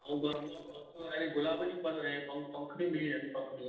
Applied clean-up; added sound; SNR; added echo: neural separator model SepFormer DNS4.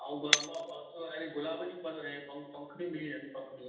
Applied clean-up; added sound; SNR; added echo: none; Shatter; -2 dB; reverberation time 0.9 s.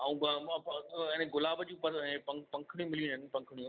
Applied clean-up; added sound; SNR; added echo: none; none; none; none.